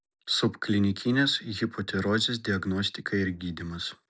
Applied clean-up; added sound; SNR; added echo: none; none; none; none.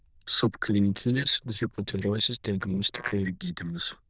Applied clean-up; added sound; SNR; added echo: neural diffusion model UNIVERSE++.